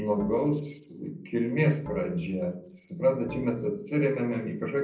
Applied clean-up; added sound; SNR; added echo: neural separator model SepFormer DNS4.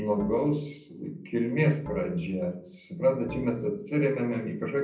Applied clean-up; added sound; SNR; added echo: none; Bowed string instrument; 19 dB; reverberation time 0.6 s.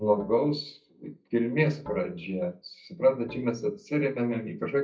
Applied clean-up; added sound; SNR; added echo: neural mask model DeepFilterNet 3.